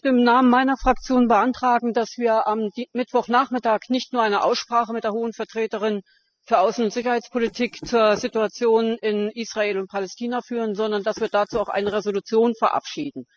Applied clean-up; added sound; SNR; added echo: classical method spectral subtraction.